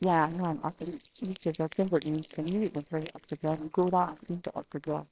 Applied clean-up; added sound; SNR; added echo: neural separator model SepFormer WHAMR!.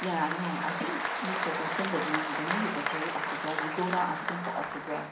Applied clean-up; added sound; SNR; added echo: none; Applause; -1 dB; reverberation time 0.6 s.